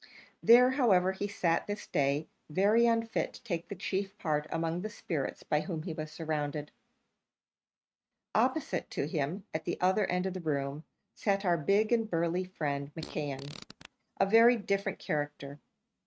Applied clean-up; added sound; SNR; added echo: neural mask model RNNoise.